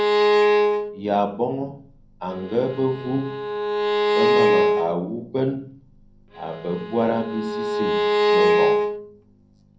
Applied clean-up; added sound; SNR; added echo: none; Bowed string instrument; -5 dB; reverberation time 0.5 s.